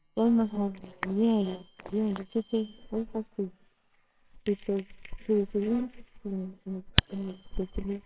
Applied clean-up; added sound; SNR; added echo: neural separator model SepFormer WHAMR!.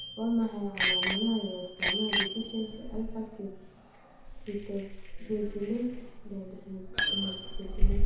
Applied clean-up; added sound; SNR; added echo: none; Bicycle bell; -3 dB; reverberation time 0.8 s.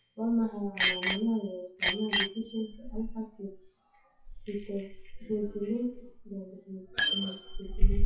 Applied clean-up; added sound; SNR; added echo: classical method WPE with log-MMSE.